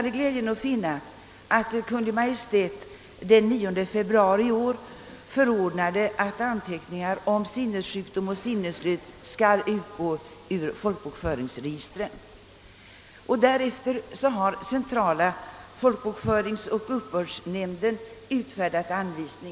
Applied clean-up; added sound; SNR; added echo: none; none; none; none.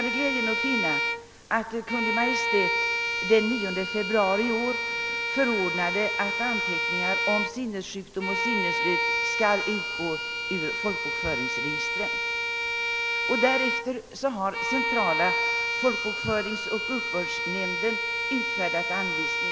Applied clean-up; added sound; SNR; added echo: none; Bowed string instrument; -1 dB; none.